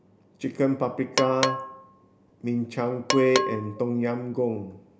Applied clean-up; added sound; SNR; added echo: none; Percussion; 6 dB; none.